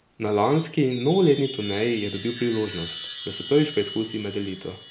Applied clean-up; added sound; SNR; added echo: none; Chime; 9 dB; none.